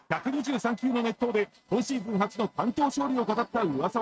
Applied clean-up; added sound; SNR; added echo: neural mask model RNNoise.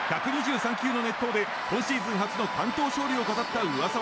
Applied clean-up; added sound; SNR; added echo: none; none; none; none.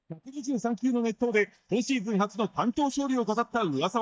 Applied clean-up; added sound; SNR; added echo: neural mask model DeepFilterNet 3.